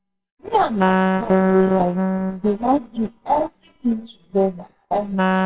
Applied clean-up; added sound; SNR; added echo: neural separator model SepFormer WHAMR!.